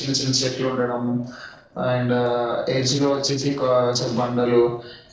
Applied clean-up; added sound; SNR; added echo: neural separator model SepFormer DNS4.